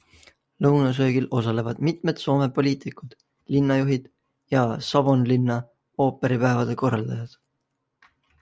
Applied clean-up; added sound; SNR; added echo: none; none; none; none.